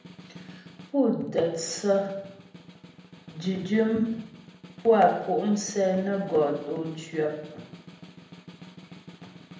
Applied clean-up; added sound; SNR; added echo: none; Snare drum; 19 dB; reverberation time 0.7 s.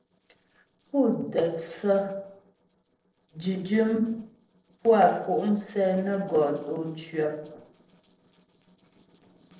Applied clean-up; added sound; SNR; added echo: neural separator model SepFormer DNS4.